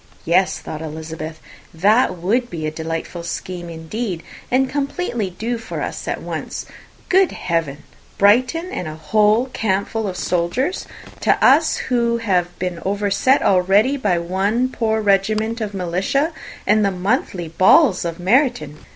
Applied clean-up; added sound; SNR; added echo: none; none; none; none.